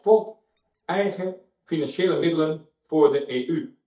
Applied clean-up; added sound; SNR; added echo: neural mask model DeepFilterNet 3.